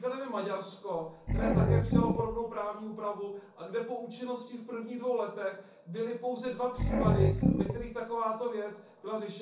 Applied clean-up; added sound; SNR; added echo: none; Growling; -5 dB; reverberation time 0.6 s.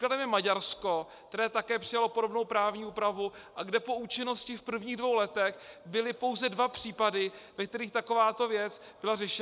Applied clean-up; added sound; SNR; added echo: none; none; none; none.